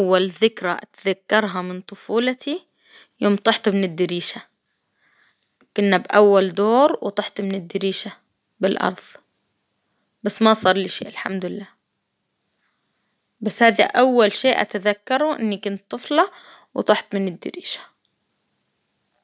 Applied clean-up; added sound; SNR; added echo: none; none; none; none.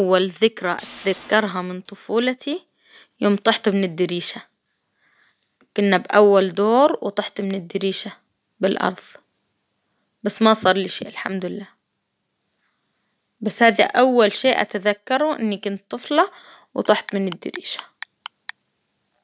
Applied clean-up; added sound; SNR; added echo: none; Tools + Clock; 19 dB; none.